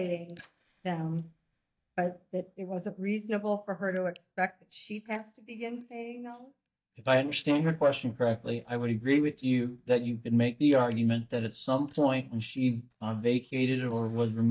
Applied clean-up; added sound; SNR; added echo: neural mask model DeepFilterNet 3.